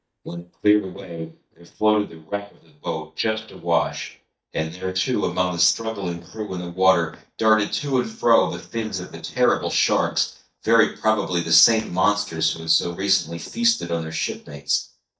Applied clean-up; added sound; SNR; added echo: neural mask model DeepFilterNet 3.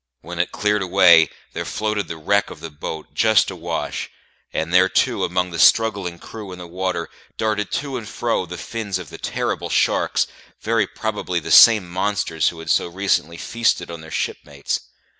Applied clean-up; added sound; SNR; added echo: none; none; none; none.